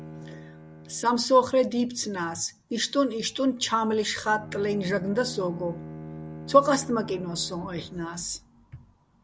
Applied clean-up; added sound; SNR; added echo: none; Bowed string instrument; 16 dB; none.